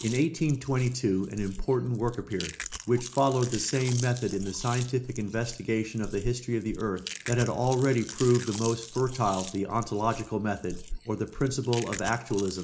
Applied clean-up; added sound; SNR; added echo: none; Chewing, mastication; 12 dB; reverberation time 0.4 s.